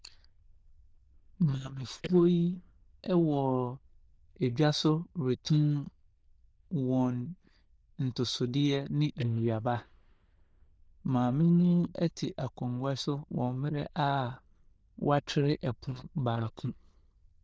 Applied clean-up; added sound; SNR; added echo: neural diffusion model UNIVERSE++.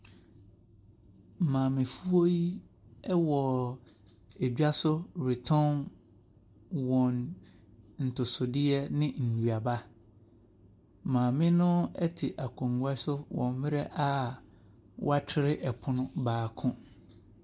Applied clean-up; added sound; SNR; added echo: none; none; none; none.